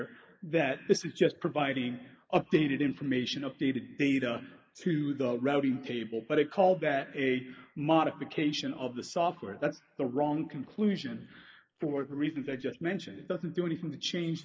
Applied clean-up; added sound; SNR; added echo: neural mask model Resemble Enhance denoiser.